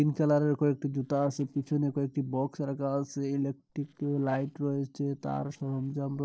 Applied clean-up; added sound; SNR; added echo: neural separator model SepFormer DNS4.